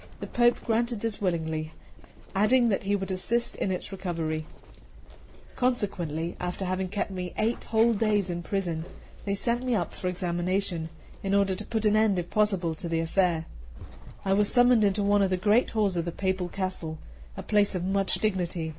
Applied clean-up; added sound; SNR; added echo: none; Dog; 19 dB; none.